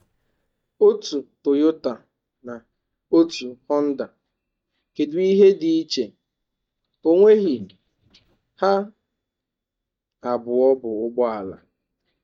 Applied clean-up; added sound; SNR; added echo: neural mask model DeepFilterNet 3.